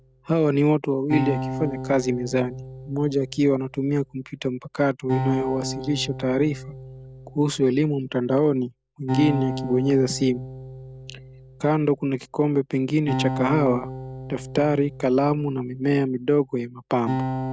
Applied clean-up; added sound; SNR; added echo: none; Acoustic guitar; 9 dB; none.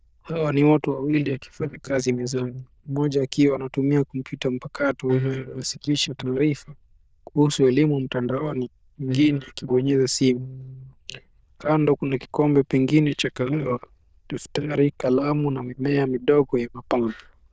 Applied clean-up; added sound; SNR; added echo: neural diffusion model UNIVERSE++.